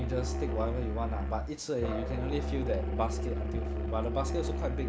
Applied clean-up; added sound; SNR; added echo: none; Musical instrument; -2 dB; none.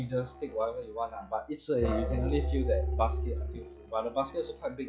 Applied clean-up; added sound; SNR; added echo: classical method log-MMSE.